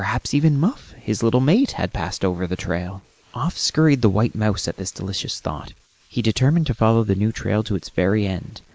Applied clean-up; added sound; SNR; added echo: neural mask model Resemble Enhance denoiser.